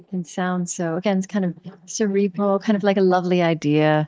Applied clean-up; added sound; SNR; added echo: neural mask model DeepFilterNet 3.